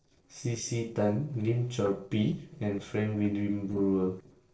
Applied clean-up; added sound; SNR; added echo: neural separator model SepFormer DNS4.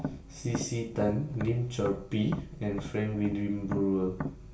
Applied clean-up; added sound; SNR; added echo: none; Tap; 9 dB; reverberation time 0.4 s.